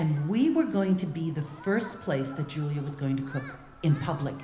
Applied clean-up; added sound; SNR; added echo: none; Human group actions; 19 dB; reverberation time 1.1 s.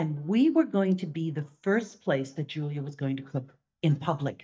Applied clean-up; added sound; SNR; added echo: neural mask model DeepFilterNet 3.